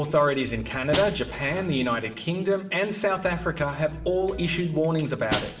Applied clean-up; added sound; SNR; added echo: none; Shatter; 12 dB; reverberation time 0.8 s.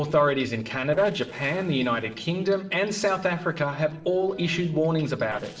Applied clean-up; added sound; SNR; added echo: neural separator model SepFormer DNS4.